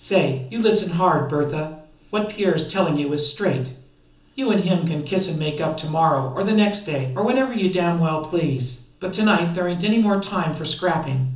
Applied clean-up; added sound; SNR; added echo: none; none; none; reverberation time 0.7 s.